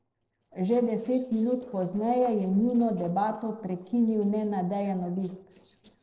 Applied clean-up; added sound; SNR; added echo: neural separator model SepFormer DNS4.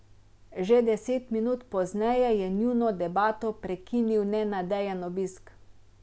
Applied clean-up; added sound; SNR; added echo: none; none; none; none.